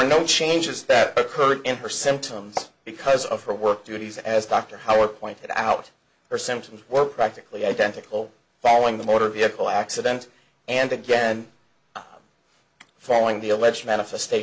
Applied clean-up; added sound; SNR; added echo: none; none; none; none.